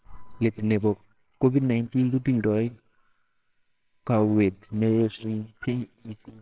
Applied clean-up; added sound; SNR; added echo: neural separator model SepFormer WHAMR!.